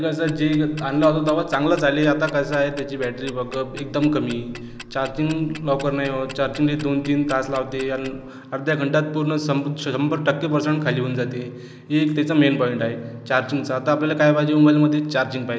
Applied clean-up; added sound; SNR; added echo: none; Tick-tock; 18 dB; none.